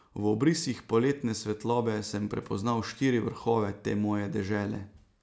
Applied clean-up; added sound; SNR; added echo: none; none; none; none.